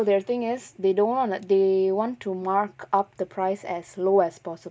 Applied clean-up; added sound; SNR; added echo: none; none; none; none.